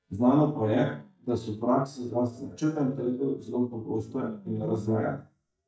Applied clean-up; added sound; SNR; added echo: neural mask model DeepFilterNet 3.